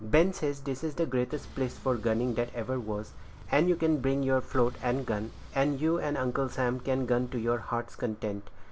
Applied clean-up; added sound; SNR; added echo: none; Engine; 18 dB; none.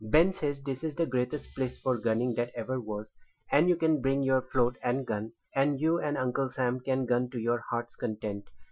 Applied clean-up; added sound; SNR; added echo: classical method Wiener filter.